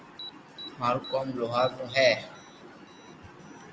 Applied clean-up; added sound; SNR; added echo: none; Alarm; 18 dB; none.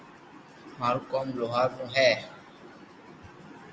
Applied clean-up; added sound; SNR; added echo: none; none; none; none.